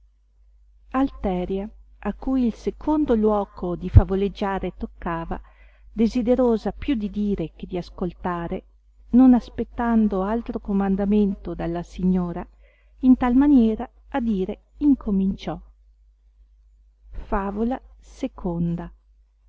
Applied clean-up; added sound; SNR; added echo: none; none; none; none.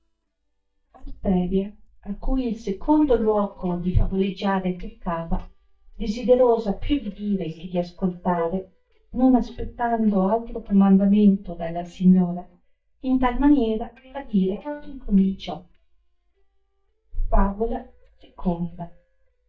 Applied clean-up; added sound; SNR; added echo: neural mask model DeepFilterNet 3.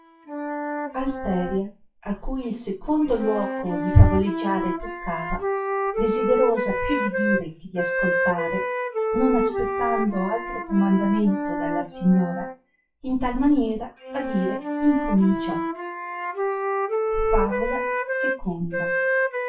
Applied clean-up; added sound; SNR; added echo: classical method WPE with log-MMSE.